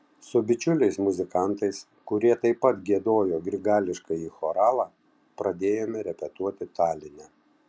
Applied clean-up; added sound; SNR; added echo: none; none; none; none.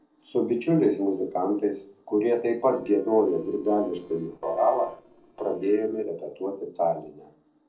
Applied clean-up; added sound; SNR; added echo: neural separator model SepFormer DNS4.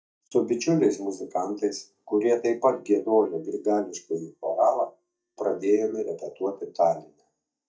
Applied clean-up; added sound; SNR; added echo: neural mask model DeepFilterNet 3.